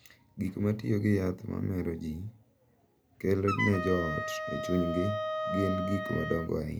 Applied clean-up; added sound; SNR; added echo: none; Wind instrument, woodwind instrument; 3 dB; none.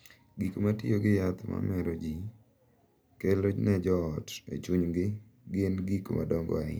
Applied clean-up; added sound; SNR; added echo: none; none; none; none.